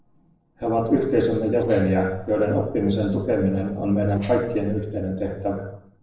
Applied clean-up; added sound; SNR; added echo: neural separator model SepFormer DNS4.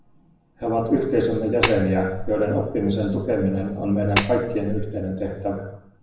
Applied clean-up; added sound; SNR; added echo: none; Tap; 3 dB; reverberation time 0.7 s.